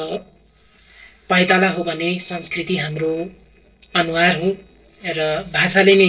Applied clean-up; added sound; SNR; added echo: neural separator model SepFormer DNS4.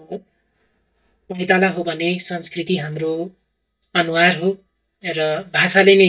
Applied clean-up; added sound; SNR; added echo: neural mask model DeepFilterNet 3.